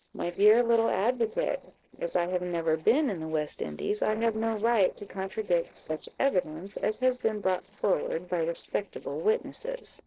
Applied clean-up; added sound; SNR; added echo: neural separator model SepFormer DNS4.